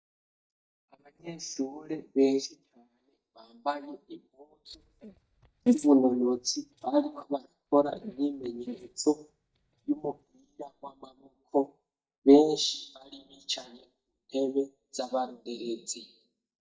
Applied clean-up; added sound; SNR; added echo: neural mask model DeepFilterNet 3.